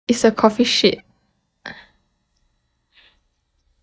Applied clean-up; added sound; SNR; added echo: neural mask model DeepFilterNet 3.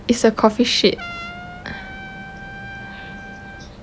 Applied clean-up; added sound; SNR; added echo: none; Trumpet; 15 dB; none.